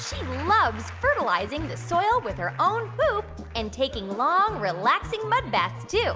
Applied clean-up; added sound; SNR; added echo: none; none; none; none.